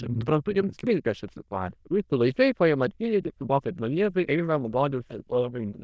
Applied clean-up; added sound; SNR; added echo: neural diffusion model UNIVERSE++.